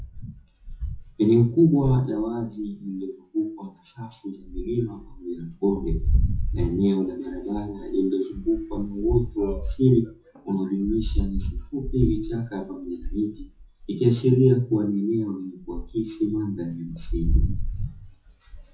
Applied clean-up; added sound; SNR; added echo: classical method WPE with log-MMSE.